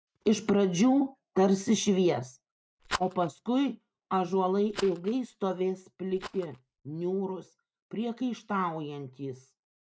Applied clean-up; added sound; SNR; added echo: neural mask model RNNoise.